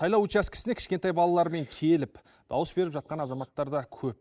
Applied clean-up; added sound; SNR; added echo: neural mask model Resemble Enhance denoiser.